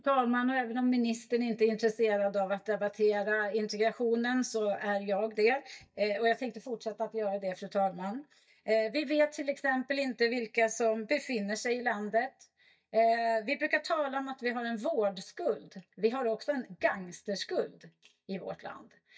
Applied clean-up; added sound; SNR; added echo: neural mask model DeepFilterNet 3.